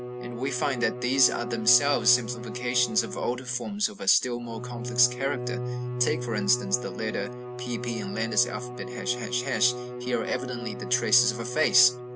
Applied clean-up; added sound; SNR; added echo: none; Bowed string instrument; 7 dB; none.